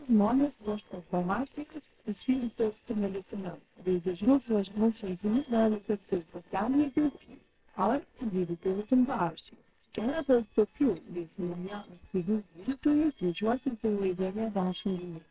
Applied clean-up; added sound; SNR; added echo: neural separator model SepFormer WHAMR!.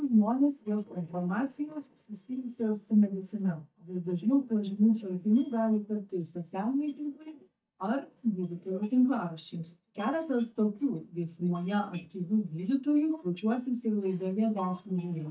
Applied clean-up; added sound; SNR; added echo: neural mask model DeepFilterNet 3.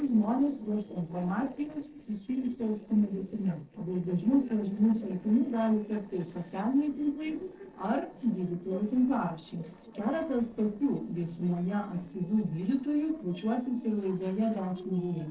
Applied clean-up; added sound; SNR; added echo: neural separator model SepFormer DNS4.